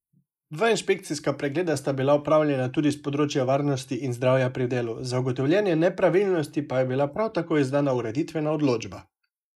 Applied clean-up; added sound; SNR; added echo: neural mask model Resemble Enhance denoiser.